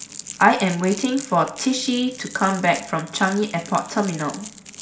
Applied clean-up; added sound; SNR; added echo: none; Crackle; 16 dB; reverberation time 0.4 s.